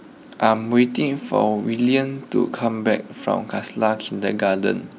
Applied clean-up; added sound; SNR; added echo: none; none; none; none.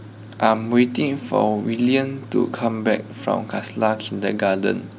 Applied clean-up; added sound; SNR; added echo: none; Tools; 19 dB; none.